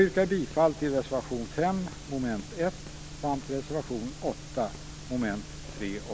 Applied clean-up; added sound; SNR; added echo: none; none; none; none.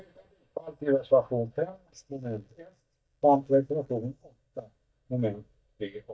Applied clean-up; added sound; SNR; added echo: neural mask model DeepFilterNet 3.